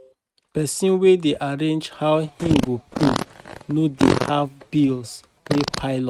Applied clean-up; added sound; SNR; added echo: neural mask model RNNoise.